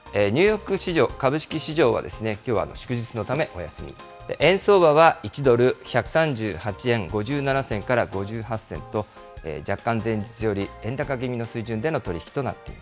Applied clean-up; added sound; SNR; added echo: none; none; none; none.